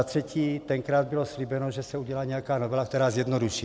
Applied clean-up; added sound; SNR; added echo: none; none; none; none.